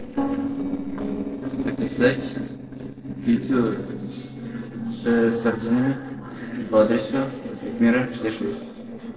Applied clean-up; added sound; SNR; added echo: neural separator model SepFormer DNS4.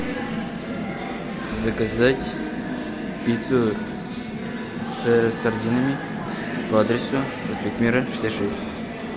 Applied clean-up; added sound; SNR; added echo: none; none; none; none.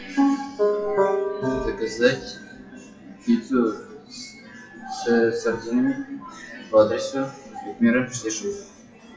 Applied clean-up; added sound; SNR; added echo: classical method WPE with log-MMSE.